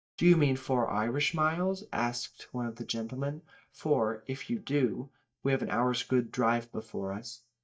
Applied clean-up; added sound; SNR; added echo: neural mask model DeepFilterNet 3.